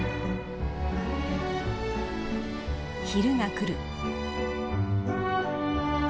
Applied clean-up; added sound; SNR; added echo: none; none; none; none.